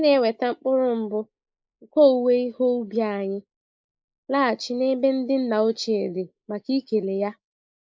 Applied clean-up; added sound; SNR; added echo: neural mask model Resemble Enhance denoiser.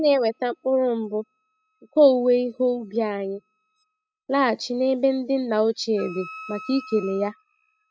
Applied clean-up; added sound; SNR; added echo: classical method spectral subtraction.